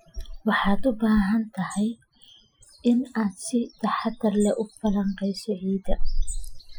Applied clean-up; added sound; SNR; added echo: classical method Wiener filter.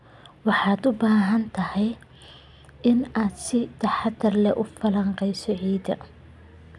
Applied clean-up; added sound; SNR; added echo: none; none; none; none.